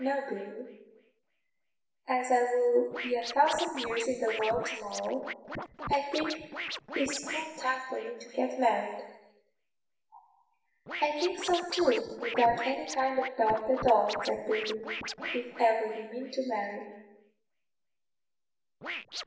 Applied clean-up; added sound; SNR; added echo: none; Scratching (performance technique); 10 dB; reverberation time 1.1 s.